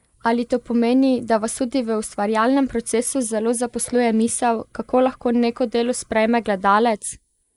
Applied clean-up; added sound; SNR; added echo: neural mask model Resemble Enhance denoiser.